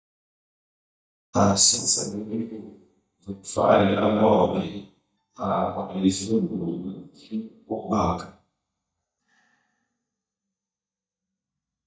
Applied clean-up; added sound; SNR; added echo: neural mask model DeepFilterNet 3.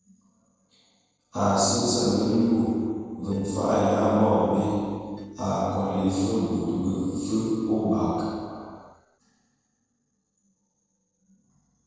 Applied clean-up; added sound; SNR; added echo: neural separator model SepFormer DNS4.